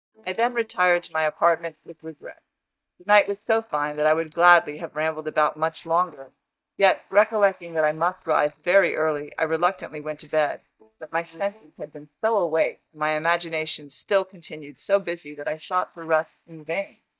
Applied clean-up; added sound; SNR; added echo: neural mask model DeepFilterNet 3.